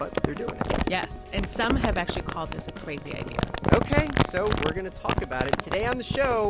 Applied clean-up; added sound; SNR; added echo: none; Crumpling, crinkling; -1 dB; none.